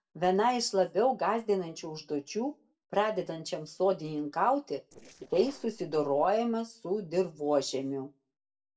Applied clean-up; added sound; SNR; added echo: neural separator model SepFormer DNS4.